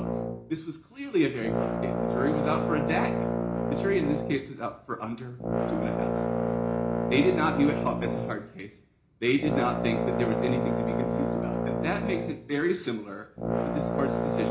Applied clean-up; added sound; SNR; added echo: none; Brass instrument; -1 dB; reverberation time 0.4 s.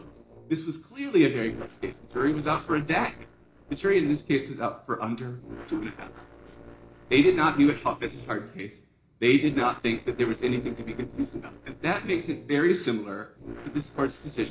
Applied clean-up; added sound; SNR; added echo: neural separator model SepFormer DNS4.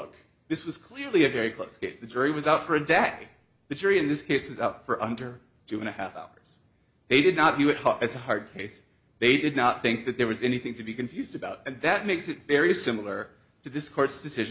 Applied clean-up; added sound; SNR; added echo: none; none; none; none.